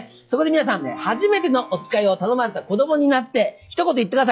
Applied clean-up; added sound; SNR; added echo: classical method log-MMSE.